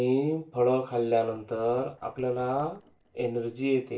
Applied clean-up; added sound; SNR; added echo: neural separator model SepFormer DNS4.